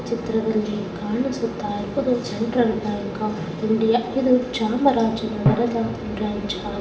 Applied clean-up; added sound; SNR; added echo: none; Drum; 11 dB; reverberation time 0.8 s.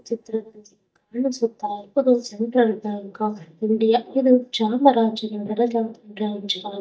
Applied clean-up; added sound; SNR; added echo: neural mask model DeepFilterNet 3.